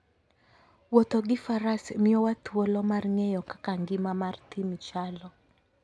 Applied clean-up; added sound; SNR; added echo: none; none; none; none.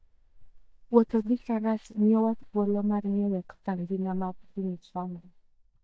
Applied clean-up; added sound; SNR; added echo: neural mask model DeepFilterNet 3.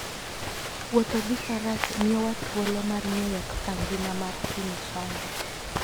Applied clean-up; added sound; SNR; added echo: none; Walk, footsteps + Rain; 3 dB; none.